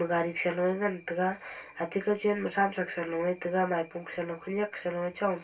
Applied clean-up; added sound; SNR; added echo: none; none; none; reverberation time 0.2 s.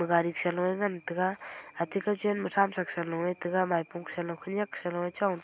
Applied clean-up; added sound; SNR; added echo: none; none; none; none.